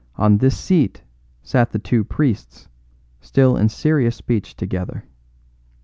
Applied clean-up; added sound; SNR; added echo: none; none; none; none.